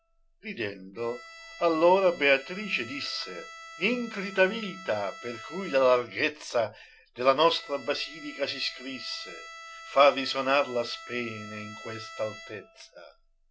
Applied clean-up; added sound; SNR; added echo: none; Bowed string instrument; 17 dB; none.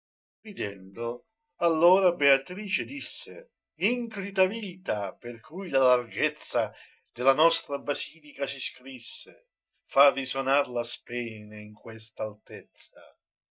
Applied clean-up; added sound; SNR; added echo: neural mask model DeepFilterNet 3.